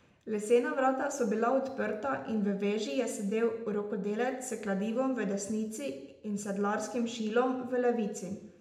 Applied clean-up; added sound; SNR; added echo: none; none; none; reverberation time 0.8 s.